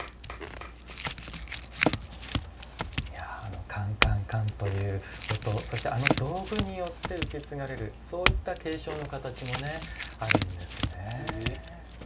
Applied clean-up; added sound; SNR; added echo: none; Chink, clink / Domestic sounds, home sounds; -2 dB; reverberation time 0.2 s.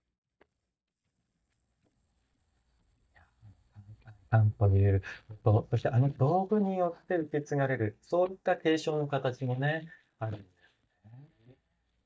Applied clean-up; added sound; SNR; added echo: neural mask model DeepFilterNet 3.